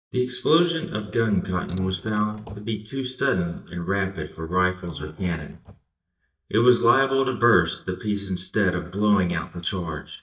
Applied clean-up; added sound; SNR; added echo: neural mask model DeepFilterNet 3.